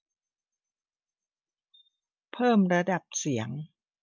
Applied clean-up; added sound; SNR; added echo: none; none; none; none.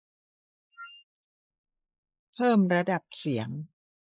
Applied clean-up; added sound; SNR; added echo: neural mask model Resemble Enhance denoiser.